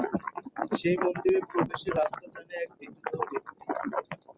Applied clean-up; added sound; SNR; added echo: none; none; none; none.